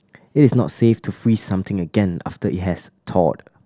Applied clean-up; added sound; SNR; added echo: none; none; none; none.